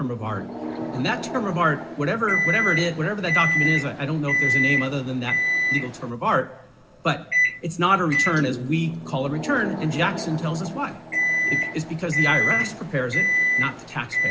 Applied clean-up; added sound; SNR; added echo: none; Microwave oven; 0 dB; reverberation time 2.1 s.